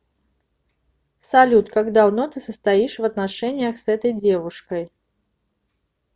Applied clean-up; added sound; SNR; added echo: none; none; none; none.